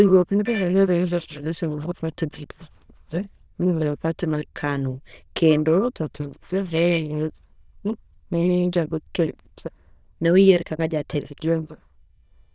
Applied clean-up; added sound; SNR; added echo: neural diffusion model UNIVERSE++.